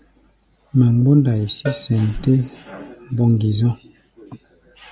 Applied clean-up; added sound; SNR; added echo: none; Bird + Cowbell; 17 dB; none.